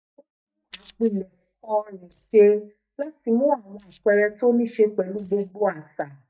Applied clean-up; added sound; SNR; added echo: neural mask model DeepFilterNet 3.